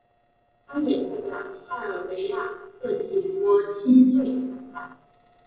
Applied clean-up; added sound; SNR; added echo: neural separator model SepFormer DNS4.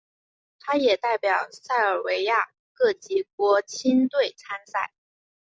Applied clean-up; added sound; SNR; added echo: none; none; none; none.